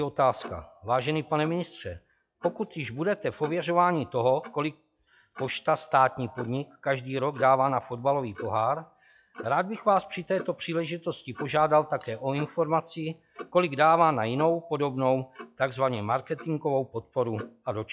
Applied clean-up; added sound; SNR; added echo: classical method log-MMSE.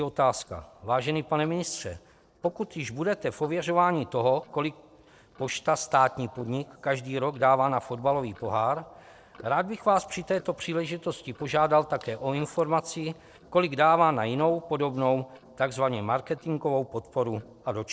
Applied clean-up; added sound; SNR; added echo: neural separator model SepFormer DNS4.